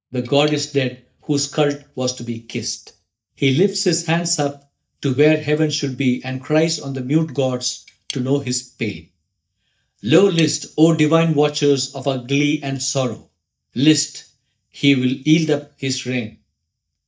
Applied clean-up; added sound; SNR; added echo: neural mask model DeepFilterNet 3.